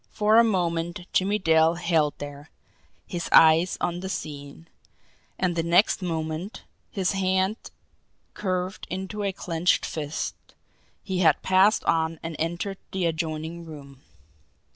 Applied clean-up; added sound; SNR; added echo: none; none; none; none.